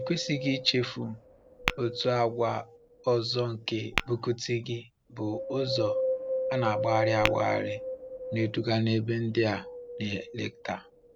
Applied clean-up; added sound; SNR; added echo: none; Wind + Tap / Glass; 5 dB; none.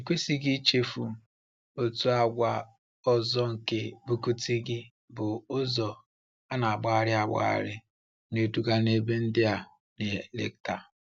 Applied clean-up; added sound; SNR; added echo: none; none; none; none.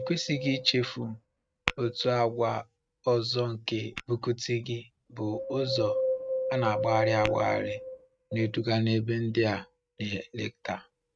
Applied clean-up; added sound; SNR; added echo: neural mask model RNNoise.